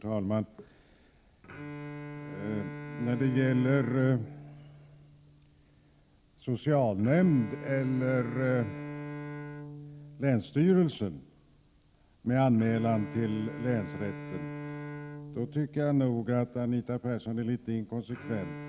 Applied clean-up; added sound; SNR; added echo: none; Bowed string instrument; 12 dB; none.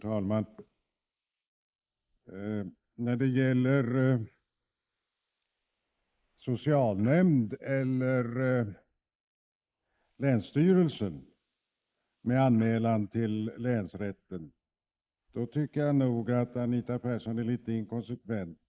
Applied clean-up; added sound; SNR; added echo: neural mask model Resemble Enhance denoiser.